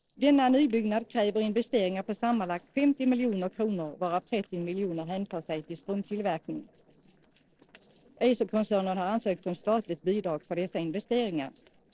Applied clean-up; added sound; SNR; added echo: neural separator model SepFormer DNS4.